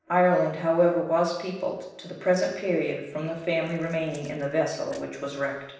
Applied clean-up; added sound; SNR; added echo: neural separator model SepFormer DNS4.